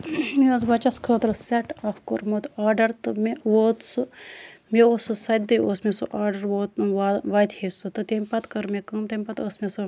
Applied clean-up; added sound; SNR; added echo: none; none; none; none.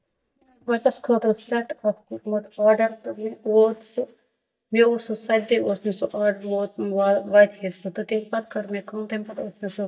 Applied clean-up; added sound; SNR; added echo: neural mask model DeepFilterNet 3.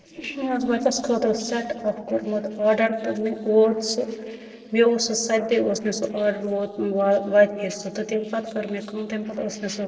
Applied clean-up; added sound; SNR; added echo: neural separator model SepFormer DNS4.